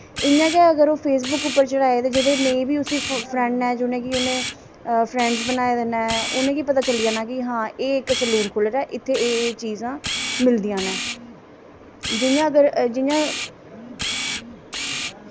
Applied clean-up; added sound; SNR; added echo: none; Camera; 9 dB; none.